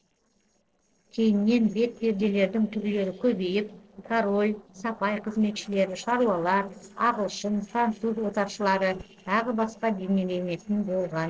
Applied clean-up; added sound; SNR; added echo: neural separator model SepFormer DNS4.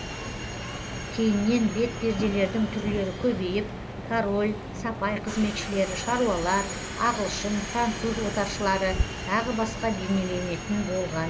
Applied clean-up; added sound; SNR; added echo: none; Subway, metro, underground; 6 dB; none.